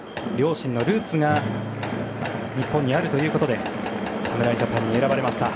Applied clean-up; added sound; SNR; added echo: none; Acoustic guitar / Strum; 14 dB; none.